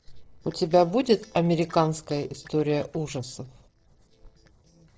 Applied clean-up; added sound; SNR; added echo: neural separator model SepFormer DNS4.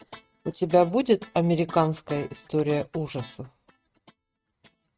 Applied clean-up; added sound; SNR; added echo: neural mask model RNNoise.